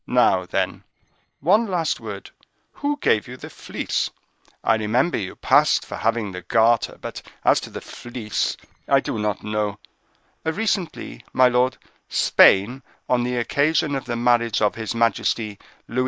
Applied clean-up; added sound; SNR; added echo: neural mask model DeepFilterNet 3.